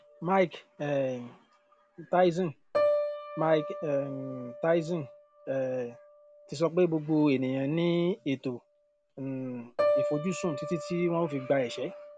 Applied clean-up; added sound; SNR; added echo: none; Piano; 6 dB; none.